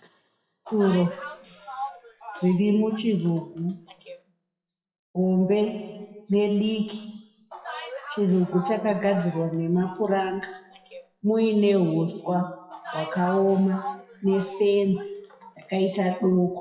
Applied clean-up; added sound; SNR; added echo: classical method WPE with log-MMSE.